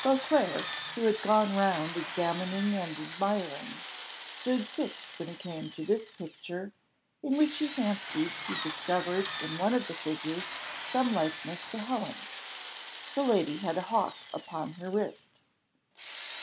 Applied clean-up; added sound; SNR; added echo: none; Drill; 6 dB; none.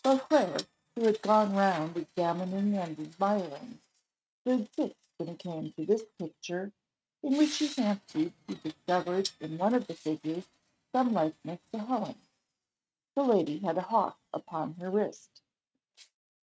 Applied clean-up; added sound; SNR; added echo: neural mask model RNNoise.